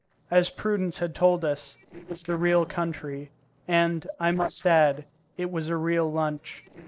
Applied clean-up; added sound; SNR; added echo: neural separator model SepFormer DNS4.